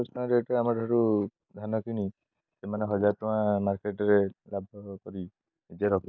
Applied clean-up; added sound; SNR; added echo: neural mask model Resemble Enhance denoiser.